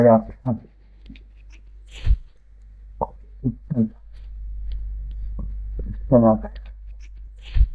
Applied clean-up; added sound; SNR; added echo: neural mask model DeepFilterNet 3.